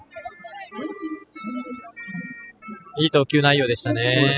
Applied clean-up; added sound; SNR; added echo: classical method spectral subtraction.